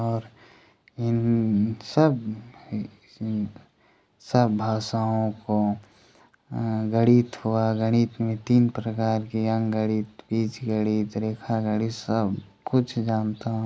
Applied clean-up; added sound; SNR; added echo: none; none; none; none.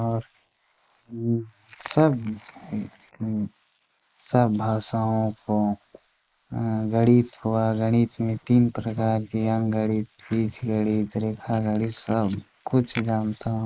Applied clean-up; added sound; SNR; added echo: neural mask model Resemble Enhance denoiser.